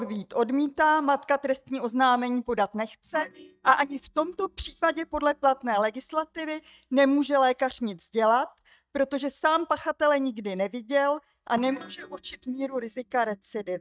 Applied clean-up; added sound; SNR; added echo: neural mask model DeepFilterNet 3.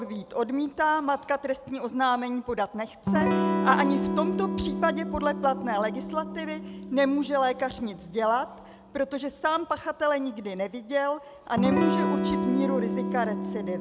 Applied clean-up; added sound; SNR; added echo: none; Electric guitar / Strum; 3 dB; none.